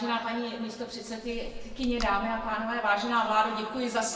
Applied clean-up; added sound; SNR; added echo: none; Slam; 13 dB; reverberation time 2.0 s.